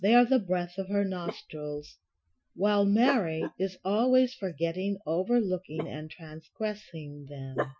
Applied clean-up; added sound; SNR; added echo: classical method Wiener filter.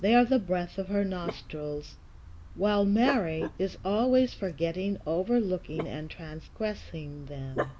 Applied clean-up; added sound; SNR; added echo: none; Dog; 12 dB; none.